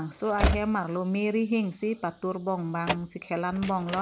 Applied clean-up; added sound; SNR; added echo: none; Slam / Train; 6 dB; none.